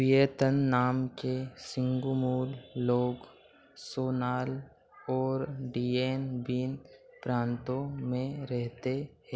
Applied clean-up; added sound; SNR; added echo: none; none; none; none.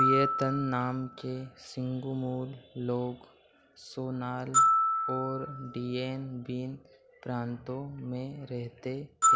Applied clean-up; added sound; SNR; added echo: none; Glockenspiel; -2 dB; none.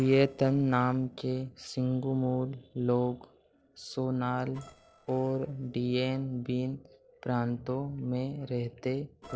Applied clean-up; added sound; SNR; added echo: neural separator model SepFormer DNS4.